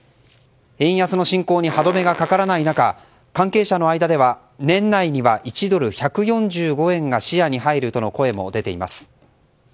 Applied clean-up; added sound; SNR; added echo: none; Fart; 14 dB; none.